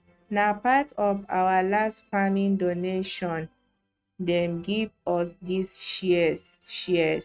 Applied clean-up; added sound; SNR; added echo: neural mask model RNNoise.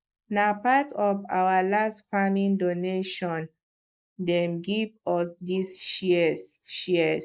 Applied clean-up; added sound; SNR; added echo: neural mask model Resemble Enhance denoiser.